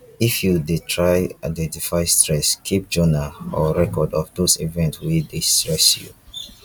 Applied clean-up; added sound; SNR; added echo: none; none; none; none.